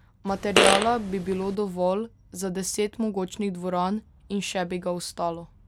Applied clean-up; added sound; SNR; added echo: none; Fart; -3 dB; none.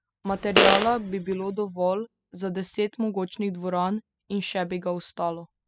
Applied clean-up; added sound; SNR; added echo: classical method spectral subtraction.